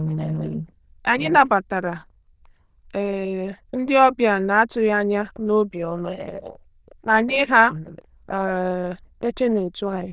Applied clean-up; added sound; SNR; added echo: neural diffusion model UNIVERSE++.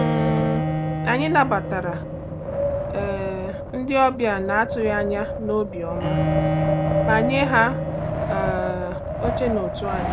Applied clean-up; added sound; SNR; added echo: none; Bowed string instrument + Wind; 0 dB; none.